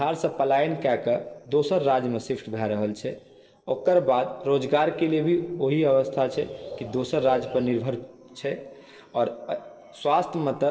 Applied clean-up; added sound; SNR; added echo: neural separator model SepFormer DNS4.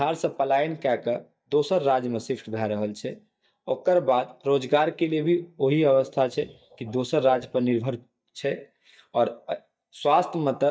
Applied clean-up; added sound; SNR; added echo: neural mask model DeepFilterNet 3.